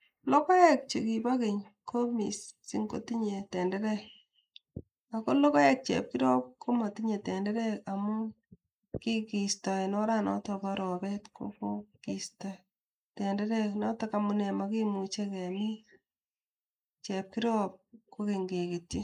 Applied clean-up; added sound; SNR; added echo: neural mask model Resemble Enhance denoiser.